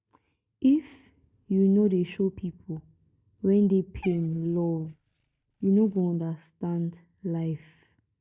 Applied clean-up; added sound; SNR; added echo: neural mask model DeepFilterNet 3.